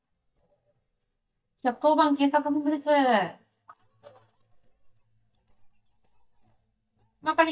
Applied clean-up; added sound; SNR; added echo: neural mask model DeepFilterNet 3.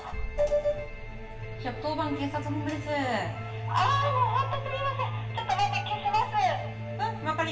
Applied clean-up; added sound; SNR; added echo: none; Telephone; 19 dB; reverberation time 0.9 s.